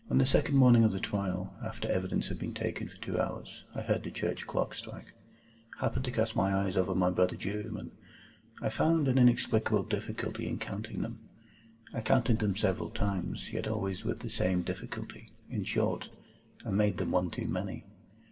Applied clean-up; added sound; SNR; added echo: none; none; none; reverberation time 0.6 s.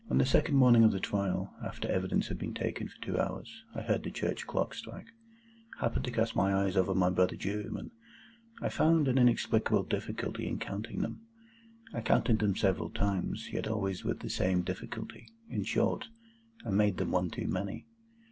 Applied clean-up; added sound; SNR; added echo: none; none; none; none.